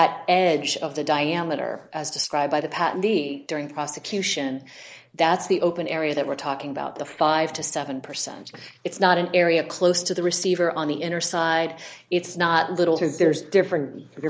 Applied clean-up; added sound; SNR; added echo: neural mask model Resemble Enhance denoiser.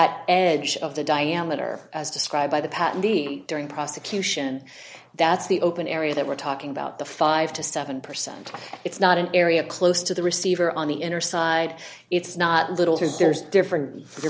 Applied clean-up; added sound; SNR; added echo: none; none; none; none.